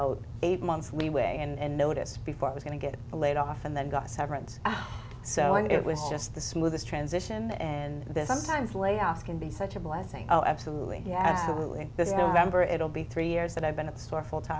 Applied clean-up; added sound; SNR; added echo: none; none; none; none.